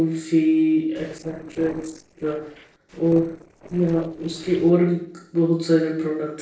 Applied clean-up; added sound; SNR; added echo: neural separator model SepFormer DNS4.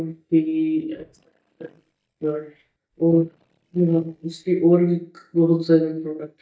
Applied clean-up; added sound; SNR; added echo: neural mask model DeepFilterNet 3.